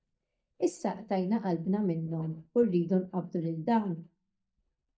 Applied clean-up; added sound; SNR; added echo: neural mask model DeepFilterNet 3.